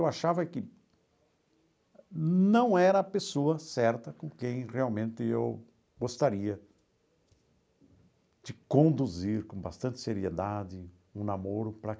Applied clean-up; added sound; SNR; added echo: none; none; none; none.